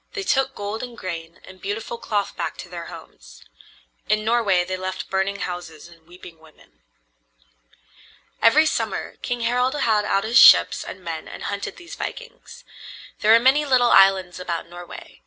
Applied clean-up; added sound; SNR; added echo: none; none; none; none.